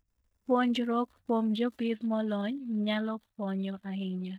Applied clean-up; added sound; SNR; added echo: neural mask model DeepFilterNet 3.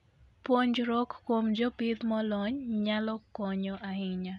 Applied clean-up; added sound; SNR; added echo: none; none; none; none.